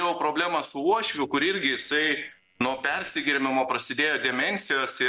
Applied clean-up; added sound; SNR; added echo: neural separator model SepFormer DNS4.